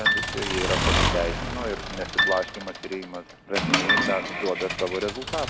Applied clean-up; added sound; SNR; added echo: none; Piano + Accelerating, revving, vroom / Mechanisms; -4 dB; none.